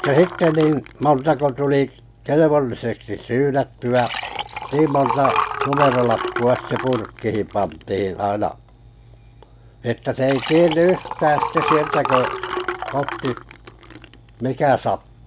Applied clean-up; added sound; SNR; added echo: none; Liquid; 8 dB; none.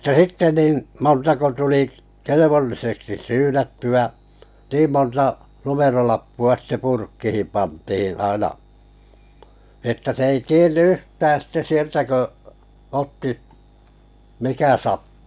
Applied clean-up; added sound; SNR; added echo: none; none; none; none.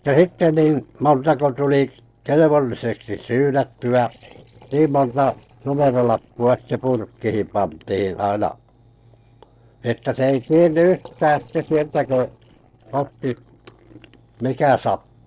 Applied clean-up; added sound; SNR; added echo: neural separator model SepFormer DNS4.